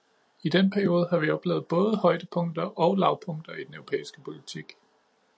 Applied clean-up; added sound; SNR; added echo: none; none; none; none.